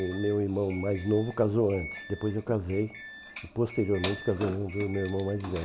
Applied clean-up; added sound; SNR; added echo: none; Doorbell; 14 dB; none.